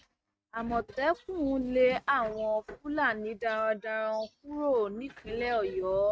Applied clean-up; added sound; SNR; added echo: neural mask model RNNoise.